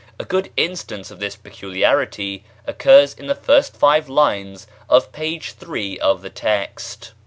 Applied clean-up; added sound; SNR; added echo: none; none; none; none.